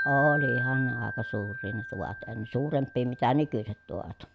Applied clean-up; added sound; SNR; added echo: none; Wind chime; 6 dB; none.